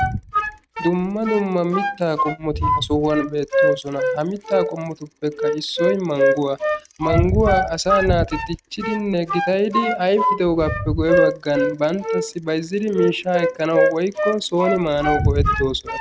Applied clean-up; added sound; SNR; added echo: neural mask model RNNoise.